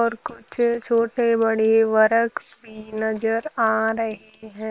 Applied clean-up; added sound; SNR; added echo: neural separator model SepFormer WHAM!.